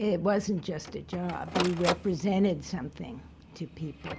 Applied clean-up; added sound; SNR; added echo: none; Printer; 9 dB; none.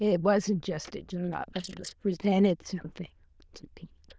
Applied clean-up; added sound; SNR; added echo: neural diffusion model UNIVERSE++.